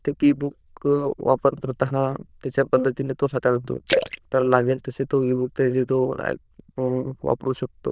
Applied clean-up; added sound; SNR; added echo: neural diffusion model UNIVERSE++.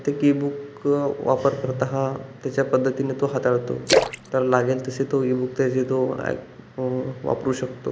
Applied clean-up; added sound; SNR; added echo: none; Splash, splatter; 3 dB; none.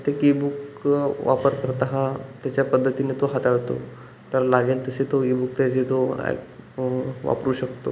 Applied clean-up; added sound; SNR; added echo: none; none; none; none.